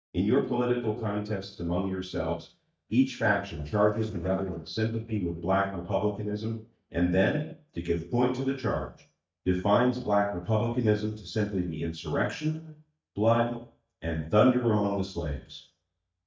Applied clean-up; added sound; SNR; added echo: neural mask model DeepFilterNet 3.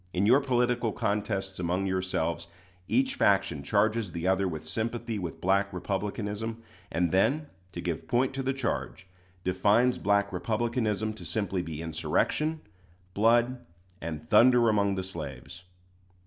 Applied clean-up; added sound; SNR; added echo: none; none; none; none.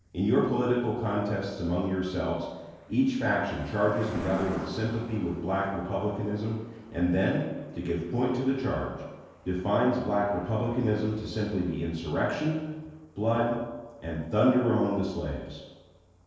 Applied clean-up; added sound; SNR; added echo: neural separator model SepFormer DNS4.